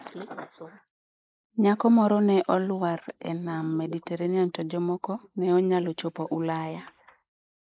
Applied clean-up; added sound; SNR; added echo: neural mask model Resemble Enhance denoiser.